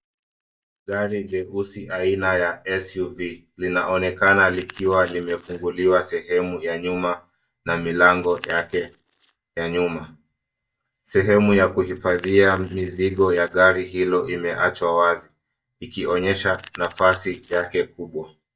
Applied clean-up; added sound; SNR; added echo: neural mask model DeepFilterNet 3.